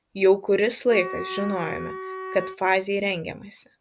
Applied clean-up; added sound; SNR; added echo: none; Wind instrument, woodwind instrument; 11 dB; none.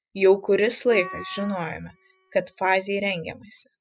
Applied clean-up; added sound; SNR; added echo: classical method spectral subtraction.